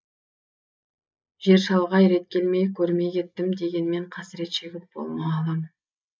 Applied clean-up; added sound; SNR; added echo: neural mask model Resemble Enhance denoiser.